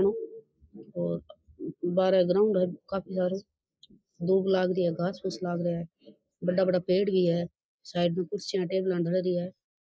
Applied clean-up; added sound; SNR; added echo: neural mask model Resemble Enhance denoiser.